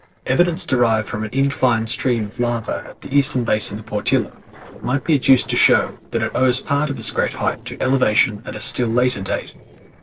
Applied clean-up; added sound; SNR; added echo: neural separator model SepFormer DNS4.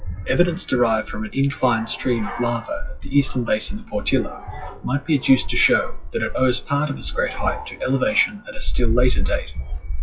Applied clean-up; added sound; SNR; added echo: classical method WPE with log-MMSE.